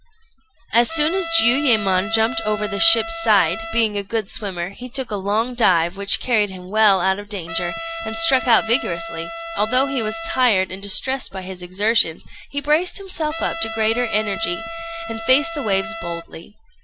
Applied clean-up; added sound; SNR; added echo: none; Trumpet; 9 dB; none.